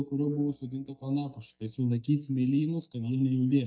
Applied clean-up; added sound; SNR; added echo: neural mask model DeepFilterNet 3.